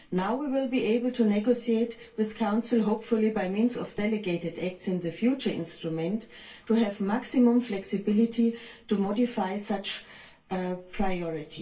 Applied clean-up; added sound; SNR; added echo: none; none; none; reverberation time 0.2 s.